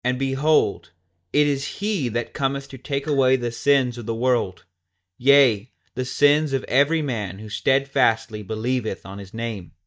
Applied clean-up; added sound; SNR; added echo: neural mask model DeepFilterNet 3.